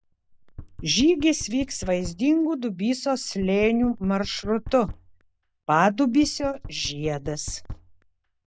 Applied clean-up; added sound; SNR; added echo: none; Knock; 15 dB; none.